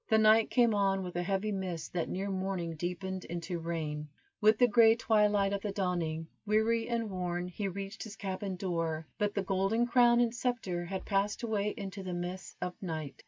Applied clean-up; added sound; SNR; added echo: none; none; none; none.